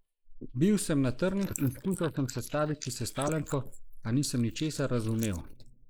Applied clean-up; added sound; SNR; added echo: neural mask model Resemble Enhance denoiser.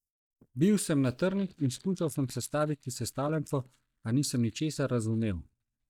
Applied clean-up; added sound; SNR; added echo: neural mask model DeepFilterNet 3.